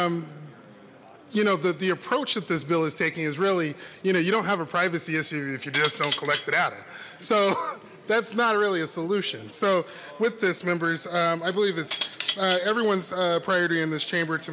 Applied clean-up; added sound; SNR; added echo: none; Cutlery, silverware; -3 dB; none.